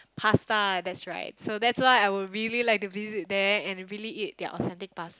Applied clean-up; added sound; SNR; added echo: none; none; none; none.